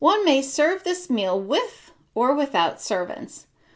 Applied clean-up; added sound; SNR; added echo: none; none; none; none.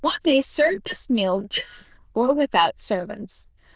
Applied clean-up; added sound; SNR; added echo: neural diffusion model UNIVERSE++.